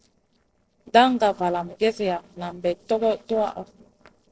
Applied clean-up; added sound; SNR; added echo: neural separator model SepFormer DNS4.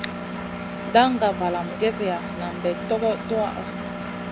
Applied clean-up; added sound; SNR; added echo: none; Engine; 6 dB; none.